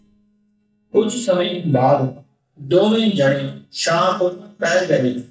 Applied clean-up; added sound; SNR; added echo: neural mask model DeepFilterNet 3.